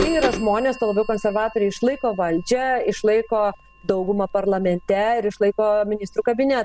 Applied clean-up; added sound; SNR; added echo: none; Bird vocalization, bird call, bird song / Telephone; 13 dB; none.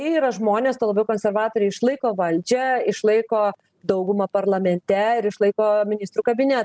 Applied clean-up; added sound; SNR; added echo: none; none; none; none.